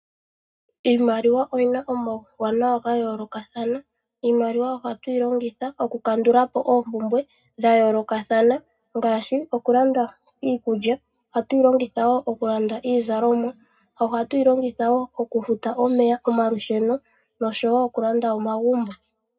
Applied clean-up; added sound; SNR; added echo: none; none; none; reverberation time 0.2 s.